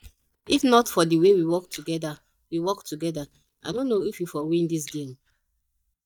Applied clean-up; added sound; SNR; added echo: neural mask model DeepFilterNet 3.